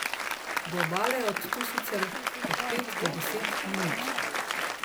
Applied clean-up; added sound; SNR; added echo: none; Applause; -4 dB; none.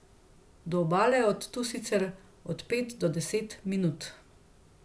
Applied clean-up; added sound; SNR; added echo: none; none; none; none.